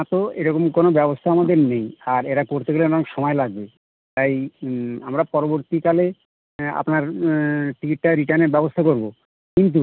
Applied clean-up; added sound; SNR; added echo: none; none; none; none.